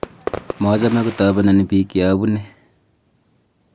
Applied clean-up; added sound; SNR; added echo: none; Fireworks; 13 dB; none.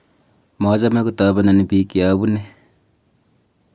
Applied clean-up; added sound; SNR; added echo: none; none; none; none.